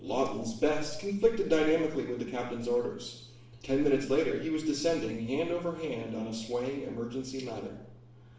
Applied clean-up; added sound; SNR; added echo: none; none; none; reverberation time 0.7 s.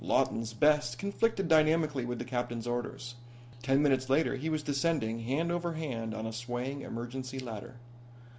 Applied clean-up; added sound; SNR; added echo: none; none; none; none.